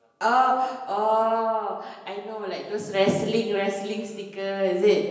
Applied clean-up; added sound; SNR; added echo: none; none; none; reverberation time 1.0 s.